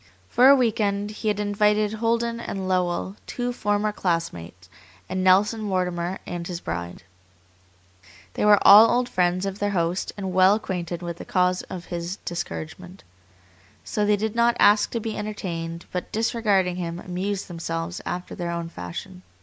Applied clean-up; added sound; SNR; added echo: none; none; none; none.